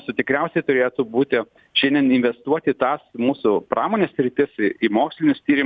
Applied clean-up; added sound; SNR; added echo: none; none; none; none.